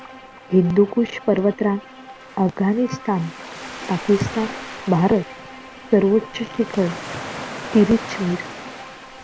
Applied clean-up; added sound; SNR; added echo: none; Bowed string instrument + Waves, surf; 13 dB; none.